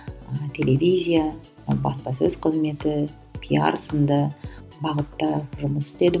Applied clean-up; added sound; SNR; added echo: none; none; none; none.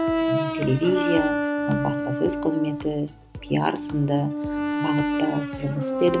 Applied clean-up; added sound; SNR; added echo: none; Brass instrument; 1 dB; none.